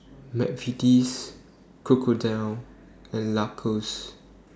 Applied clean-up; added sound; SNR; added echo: none; none; none; none.